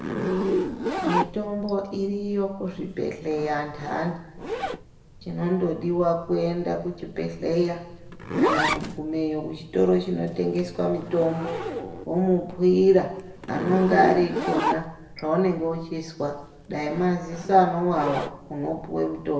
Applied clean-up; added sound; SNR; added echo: none; Zipper (clothing); 6 dB; reverberation time 0.8 s.